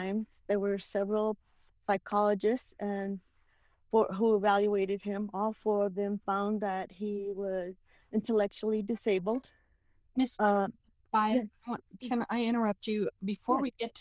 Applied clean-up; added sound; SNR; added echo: neural diffusion model UNIVERSE++.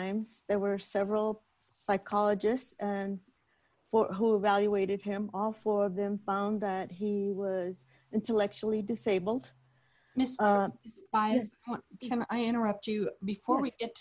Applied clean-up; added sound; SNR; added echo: none; none; none; none.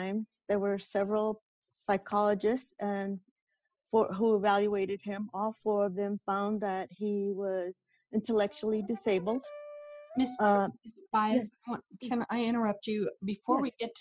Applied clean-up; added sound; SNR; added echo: classical method spectral subtraction.